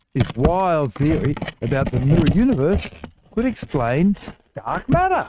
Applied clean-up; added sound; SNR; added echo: neural mask model RNNoise.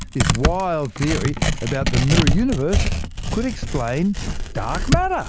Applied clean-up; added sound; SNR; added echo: none; Tearing; -2 dB; none.